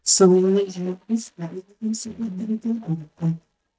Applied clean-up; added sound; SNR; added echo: neural mask model DeepFilterNet 3.